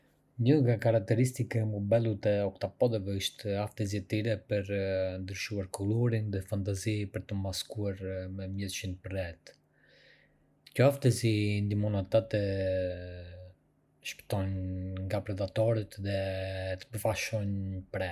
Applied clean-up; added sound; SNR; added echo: none; none; none; none.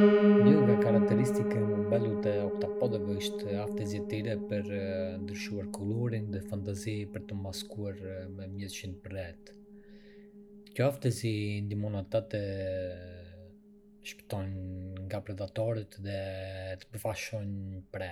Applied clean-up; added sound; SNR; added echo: none; Piano; -2 dB; none.